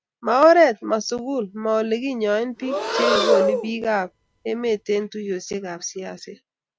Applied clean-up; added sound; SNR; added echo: none; Breathing; 3 dB; none.